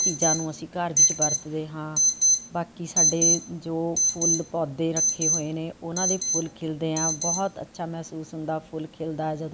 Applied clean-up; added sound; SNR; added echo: none; Alarm; -3 dB; none.